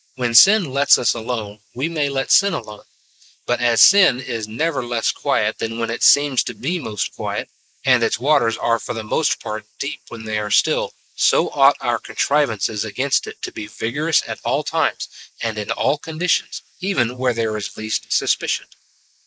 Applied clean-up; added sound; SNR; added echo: neural mask model Resemble Enhance denoiser.